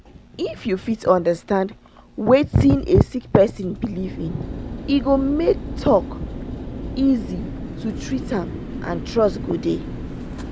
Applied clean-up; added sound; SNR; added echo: none; Mechanical fan; 10 dB; none.